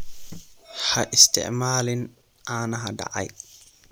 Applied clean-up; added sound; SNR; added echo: none; Cricket; 14 dB; none.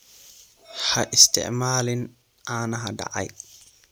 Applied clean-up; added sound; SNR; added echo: none; none; none; none.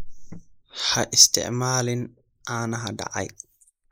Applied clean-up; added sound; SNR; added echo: neural mask model Resemble Enhance denoiser.